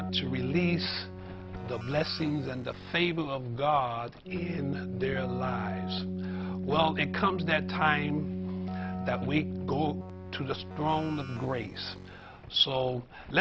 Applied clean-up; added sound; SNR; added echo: none; Keyboard (musical); 5 dB; none.